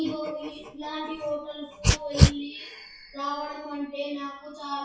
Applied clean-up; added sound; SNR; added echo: classical method WPE with log-MMSE.